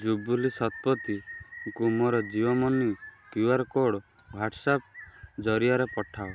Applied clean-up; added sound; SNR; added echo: none; none; none; none.